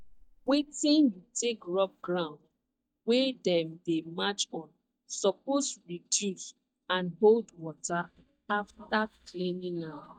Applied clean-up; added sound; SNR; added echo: neural mask model DeepFilterNet 3.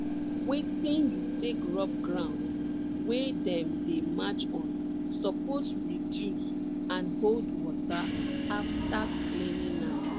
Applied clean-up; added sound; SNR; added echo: none; Subway, metro, underground / Train; -3 dB; none.